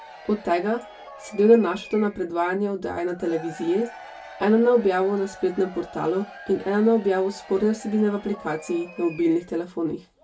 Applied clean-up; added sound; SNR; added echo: none; Crowd / Cheering; 19 dB; reverberation time 0.1 s.